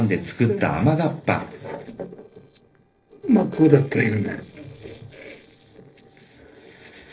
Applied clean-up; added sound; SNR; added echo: neural separator model SepFormer DNS4.